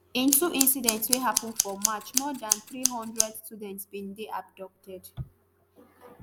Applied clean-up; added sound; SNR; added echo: none; Scissors; -2 dB; none.